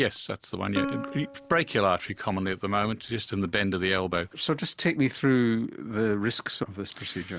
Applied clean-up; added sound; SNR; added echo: none; Plucked string instrument; 10 dB; none.